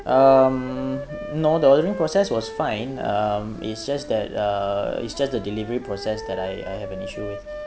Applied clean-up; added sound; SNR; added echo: none; Wind instrument, woodwind instrument; 13 dB; none.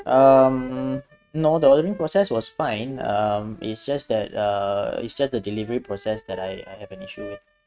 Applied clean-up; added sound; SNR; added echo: neural mask model RNNoise.